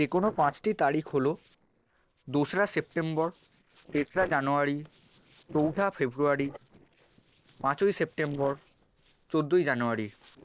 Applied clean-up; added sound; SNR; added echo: neural separator model SepFormer DNS4.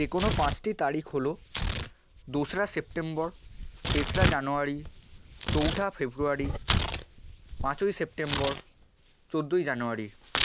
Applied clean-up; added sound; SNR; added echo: none; Tearing; 1 dB; none.